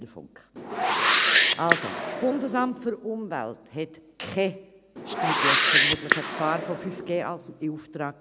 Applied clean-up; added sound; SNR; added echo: none; Whoosh, swoosh, swish; -5 dB; none.